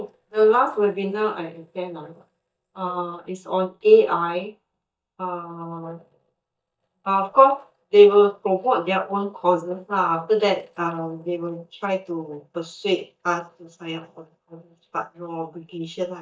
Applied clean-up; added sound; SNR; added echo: neural mask model DeepFilterNet 3.